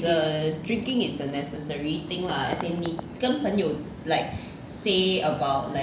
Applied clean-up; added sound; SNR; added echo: none; none; none; none.